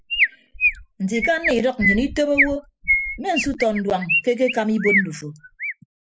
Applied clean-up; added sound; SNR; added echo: neural mask model Resemble Enhance denoiser.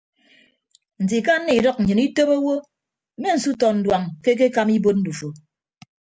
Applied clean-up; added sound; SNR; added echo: none; none; none; none.